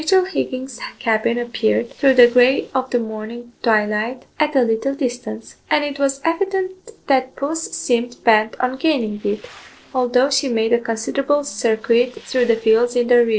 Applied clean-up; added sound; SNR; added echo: neural separator model SepFormer DNS4.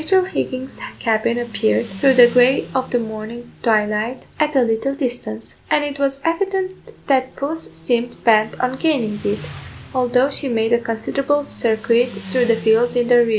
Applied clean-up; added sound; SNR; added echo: none; Motorcycle; 19 dB; none.